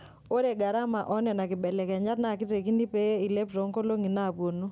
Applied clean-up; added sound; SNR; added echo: none; none; none; none.